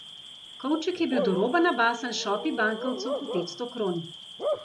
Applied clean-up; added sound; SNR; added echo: none; Bark / Cricket; 7 dB; none.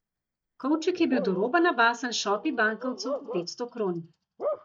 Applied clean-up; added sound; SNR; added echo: neural mask model DeepFilterNet 3.